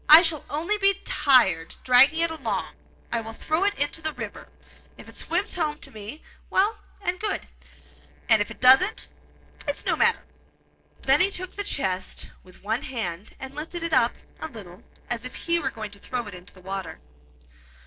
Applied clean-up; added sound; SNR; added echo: neural separator model SepFormer DNS4.